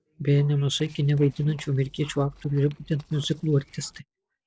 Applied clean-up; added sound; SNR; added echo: neural separator model SepFormer DNS4.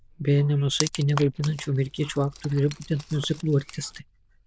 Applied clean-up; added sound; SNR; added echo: neural diffusion model UNIVERSE++.